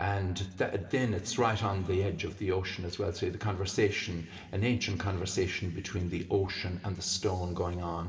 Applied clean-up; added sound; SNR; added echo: none; none; none; reverberation time 2.8 s.